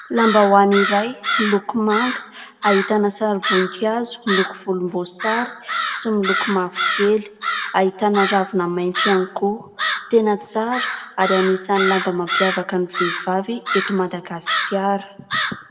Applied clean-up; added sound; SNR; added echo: none; Crow; 5 dB; reverberation time 0.8 s.